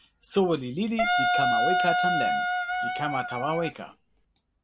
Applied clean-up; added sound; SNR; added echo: none; Wind instrument, woodwind instrument; -4 dB; none.